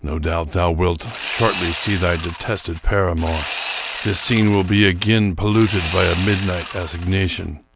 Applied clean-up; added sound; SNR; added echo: none; Sawing; 11 dB; none.